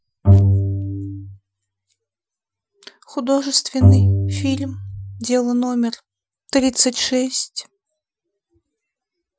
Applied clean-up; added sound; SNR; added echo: classical method Wiener filter.